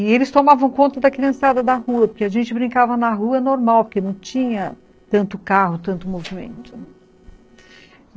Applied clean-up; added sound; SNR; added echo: neural separator model SepFormer DNS4.